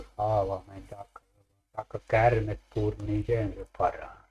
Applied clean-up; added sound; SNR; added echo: neural mask model RNNoise.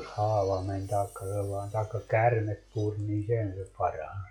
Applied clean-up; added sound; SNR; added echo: classical method log-MMSE.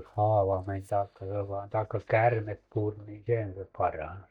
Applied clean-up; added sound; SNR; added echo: neural mask model DeepFilterNet 3.